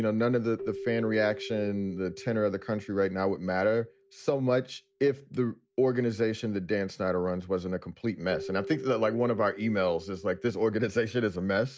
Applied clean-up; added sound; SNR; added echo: none; Keyboard (musical); 16 dB; none.